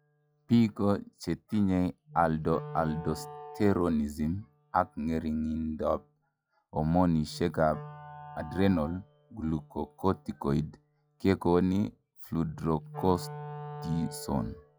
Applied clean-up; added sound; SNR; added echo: classical method log-MMSE.